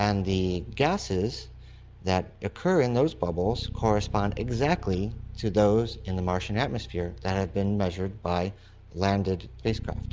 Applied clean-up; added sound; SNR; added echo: none; Bass guitar; 13 dB; none.